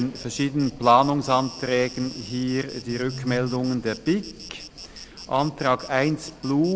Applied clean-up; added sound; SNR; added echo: none; Insect; 17 dB; none.